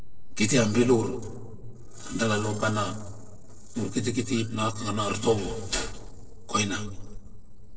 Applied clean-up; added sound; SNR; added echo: neural separator model SepFormer DNS4.